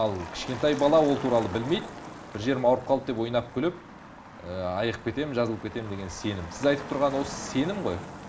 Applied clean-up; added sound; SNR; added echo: none; Motor vehicle (road); 13 dB; reverberation time 0.5 s.